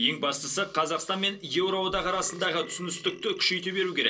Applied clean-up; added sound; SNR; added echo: neural separator model SepFormer DNS4.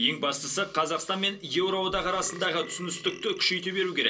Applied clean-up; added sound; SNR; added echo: none; Burping, eructation; 17 dB; reverberation time 0.2 s.